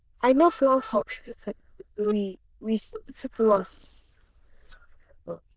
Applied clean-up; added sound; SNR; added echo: neural diffusion model UNIVERSE++.